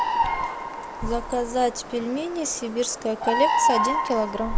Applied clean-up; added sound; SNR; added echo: none; Bird vocalization, bird call, bird song; 0 dB; none.